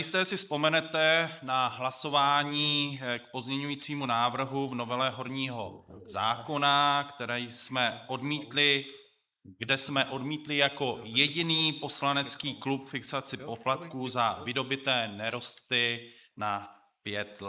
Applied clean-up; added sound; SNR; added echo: neural mask model Resemble Enhance denoiser.